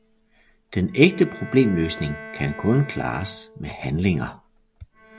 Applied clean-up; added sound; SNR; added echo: none; Bowed string instrument; 18 dB; none.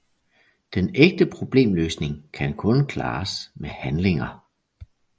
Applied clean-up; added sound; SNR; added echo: none; none; none; none.